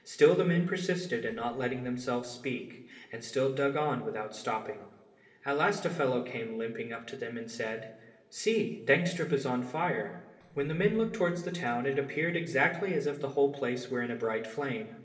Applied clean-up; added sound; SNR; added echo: neural separator model SepFormer DNS4.